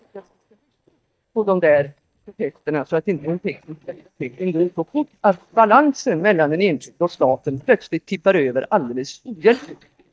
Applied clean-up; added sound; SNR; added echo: neural mask model DeepFilterNet 3.